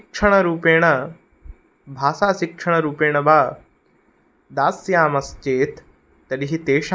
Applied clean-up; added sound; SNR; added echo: none; none; none; none.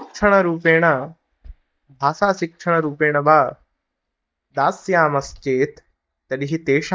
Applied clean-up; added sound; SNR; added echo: neural mask model DeepFilterNet 3.